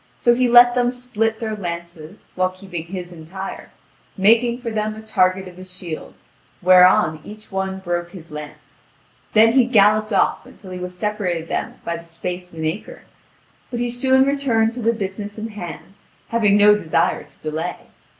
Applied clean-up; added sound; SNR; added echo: none; none; none; none.